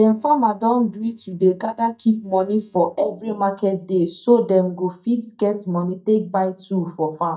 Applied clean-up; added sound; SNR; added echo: neural mask model DeepFilterNet 3.